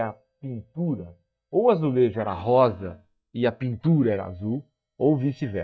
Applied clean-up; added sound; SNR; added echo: neural mask model DeepFilterNet 3.